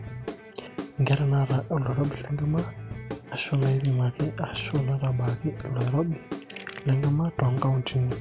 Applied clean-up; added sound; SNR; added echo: none; Guitar / Drum; 11 dB; none.